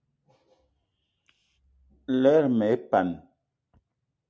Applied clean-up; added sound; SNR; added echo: none; none; none; none.